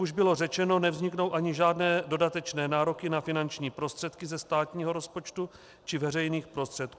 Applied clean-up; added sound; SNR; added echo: none; none; none; none.